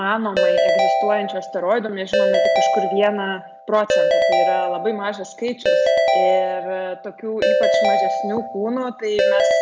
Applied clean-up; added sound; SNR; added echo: none; Ringtone / Keyboard (musical); -4 dB; none.